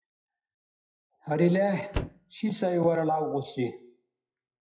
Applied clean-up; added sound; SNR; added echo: classical method WPE with log-MMSE.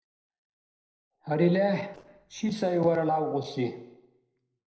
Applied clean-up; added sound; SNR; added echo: neural separator model SepFormer DNS4.